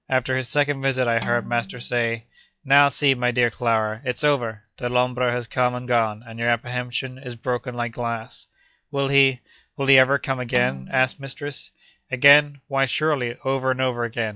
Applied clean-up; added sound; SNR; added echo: classical method log-MMSE.